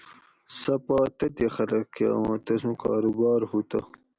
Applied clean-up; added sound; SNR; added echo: none; none; none; none.